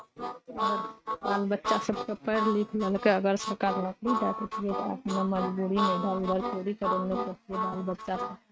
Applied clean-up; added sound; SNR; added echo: neural mask model RNNoise.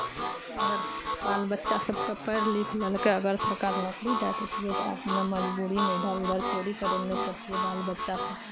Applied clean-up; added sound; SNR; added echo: none; Harmonica; 2 dB; none.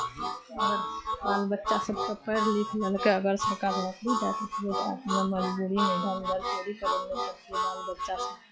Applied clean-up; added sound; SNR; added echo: classical method log-MMSE.